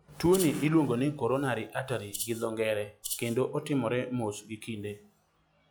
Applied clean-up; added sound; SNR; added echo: classical method log-MMSE.